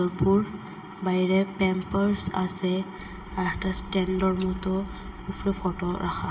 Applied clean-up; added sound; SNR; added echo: none; Scissors; 14 dB; reverberation time 1.6 s.